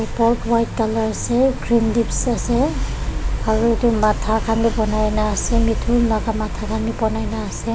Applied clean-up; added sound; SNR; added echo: none; none; none; none.